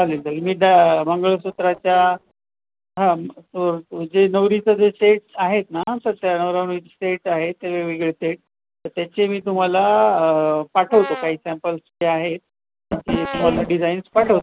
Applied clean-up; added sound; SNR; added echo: none; Brass instrument; 12 dB; none.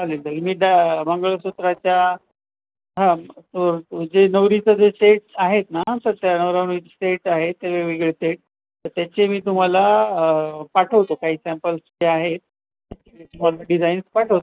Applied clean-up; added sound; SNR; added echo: neural mask model DeepFilterNet 3.